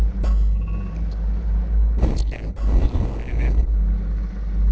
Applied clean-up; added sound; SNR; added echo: neural separator model SepFormer DNS4.